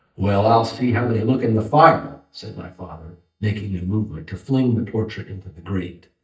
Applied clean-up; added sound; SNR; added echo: neural mask model DeepFilterNet 3.